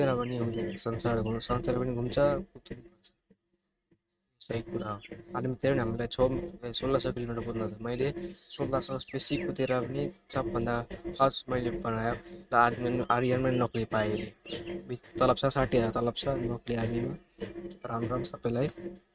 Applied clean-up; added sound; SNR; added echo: neural mask model RNNoise.